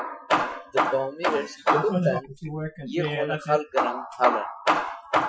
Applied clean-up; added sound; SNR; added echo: classical method Wiener filter.